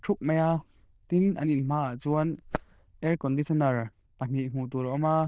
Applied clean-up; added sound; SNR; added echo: neural diffusion model UNIVERSE++.